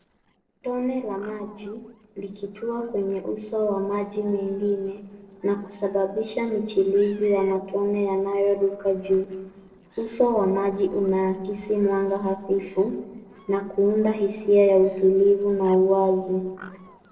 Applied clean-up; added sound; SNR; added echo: neural separator model SepFormer DNS4.